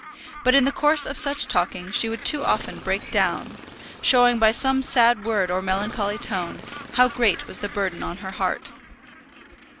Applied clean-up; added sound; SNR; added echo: none; Gull, seagull + Chirp, tweet; 16 dB; none.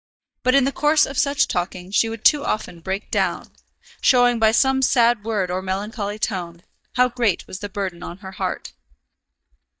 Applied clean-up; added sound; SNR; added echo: neural mask model DeepFilterNet 3.